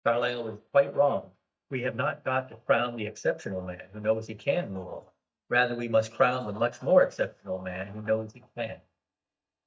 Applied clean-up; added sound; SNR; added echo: neural mask model DeepFilterNet 3.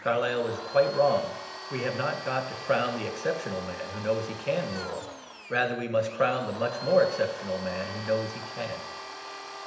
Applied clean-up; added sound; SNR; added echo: none; Domestic sounds, home sounds; 11 dB; reverberation time 0.8 s.